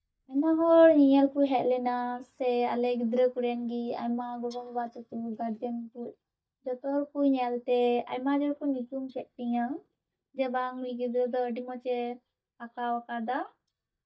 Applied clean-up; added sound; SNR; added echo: neural mask model DeepFilterNet 3.